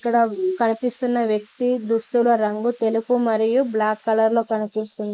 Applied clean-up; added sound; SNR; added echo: neural mask model Resemble Enhance denoiser.